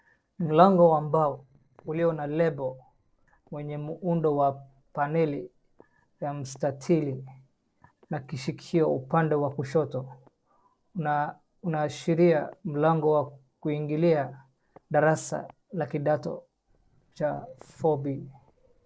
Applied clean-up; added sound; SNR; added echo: neural separator model SepFormer DNS4.